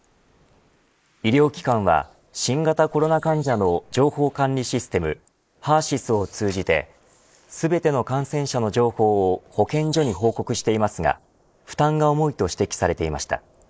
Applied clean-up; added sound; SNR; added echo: neural mask model Resemble Enhance denoiser.